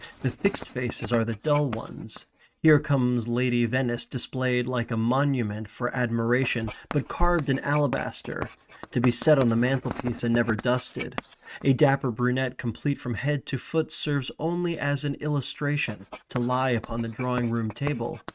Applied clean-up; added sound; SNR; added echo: neural mask model RNNoise.